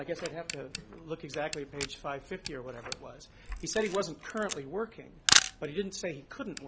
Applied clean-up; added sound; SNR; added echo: none; Camera; -2 dB; none.